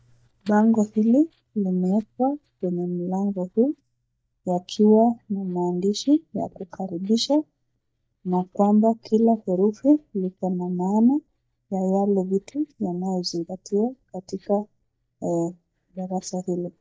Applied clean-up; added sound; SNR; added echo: neural mask model DeepFilterNet 3.